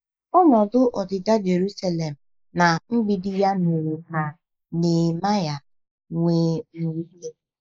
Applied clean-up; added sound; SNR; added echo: neural mask model Resemble Enhance denoiser.